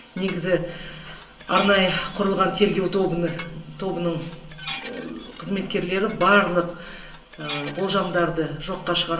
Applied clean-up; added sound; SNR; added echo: none; Dishes, pots, and pans; 16 dB; reverberation time 0.2 s.